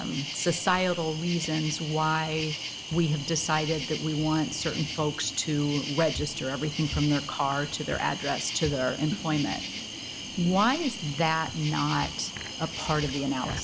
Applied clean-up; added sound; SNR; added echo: none; Cricket; 8 dB; none.